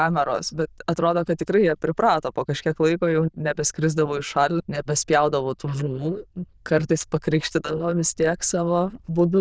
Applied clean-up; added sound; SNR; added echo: neural diffusion model UNIVERSE++.